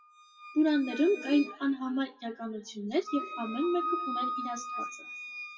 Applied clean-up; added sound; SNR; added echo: classical method WPE with log-MMSE.